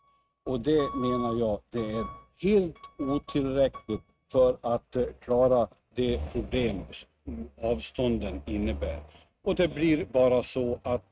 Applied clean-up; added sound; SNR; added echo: neural mask model RNNoise.